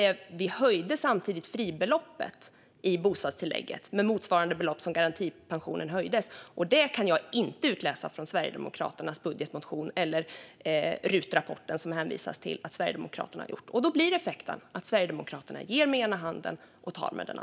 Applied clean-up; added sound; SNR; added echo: none; none; none; none.